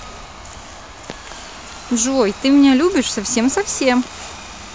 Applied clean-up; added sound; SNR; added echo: none; none; none; none.